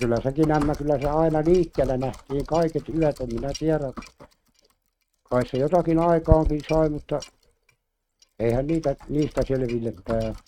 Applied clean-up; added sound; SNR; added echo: neural mask model RNNoise.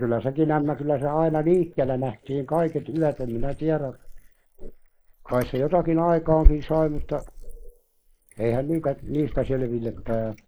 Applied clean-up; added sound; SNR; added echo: neural mask model Resemble Enhance denoiser.